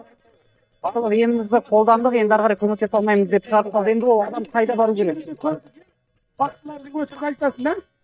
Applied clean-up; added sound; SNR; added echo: neural mask model DeepFilterNet 3.